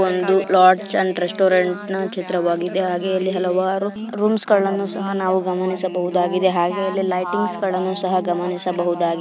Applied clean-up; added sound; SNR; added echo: none; none; none; none.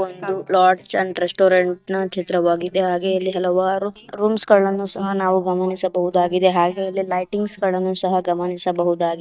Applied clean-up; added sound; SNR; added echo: neural mask model DeepFilterNet 3.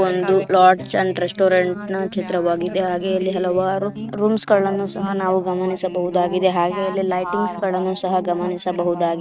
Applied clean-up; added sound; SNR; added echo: neural mask model RNNoise.